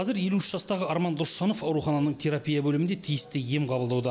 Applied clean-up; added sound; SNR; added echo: none; none; none; none.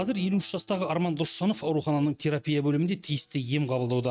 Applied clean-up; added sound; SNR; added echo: neural mask model RNNoise.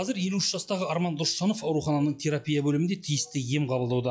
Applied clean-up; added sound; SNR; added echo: classical method log-MMSE.